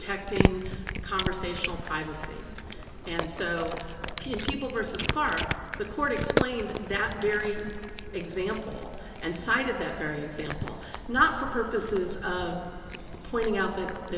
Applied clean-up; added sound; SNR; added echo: none; Cat; 3 dB; reverberation time 2.5 s.